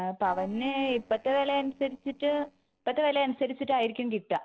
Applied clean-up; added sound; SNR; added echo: neural separator model SepFormer DNS4.